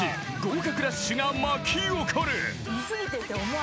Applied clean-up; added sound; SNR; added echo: none; none; none; none.